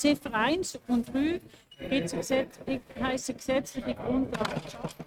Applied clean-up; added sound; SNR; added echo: neural mask model RNNoise.